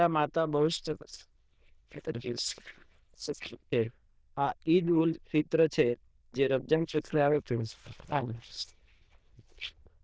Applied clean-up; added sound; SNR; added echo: neural diffusion model UNIVERSE++.